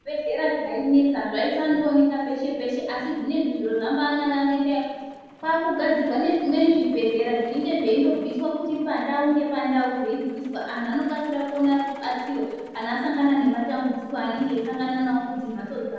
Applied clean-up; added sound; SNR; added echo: neural separator model SepFormer DNS4.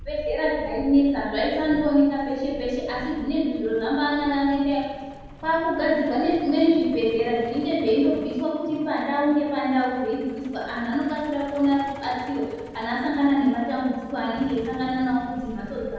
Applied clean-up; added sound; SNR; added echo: none; Truck; 18 dB; reverberation time 1.2 s.